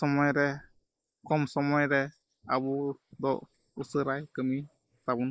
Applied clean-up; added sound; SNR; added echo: neural mask model Resemble Enhance denoiser.